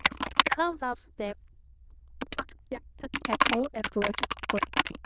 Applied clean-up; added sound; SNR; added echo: neural diffusion model UNIVERSE++.